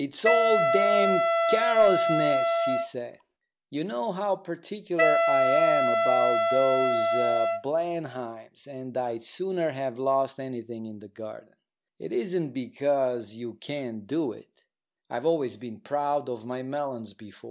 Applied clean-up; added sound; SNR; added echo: none; Wind instrument, woodwind instrument; -5 dB; none.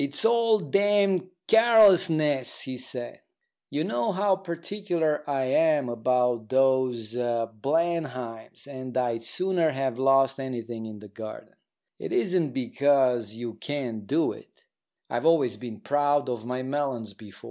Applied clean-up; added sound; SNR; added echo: none; none; none; none.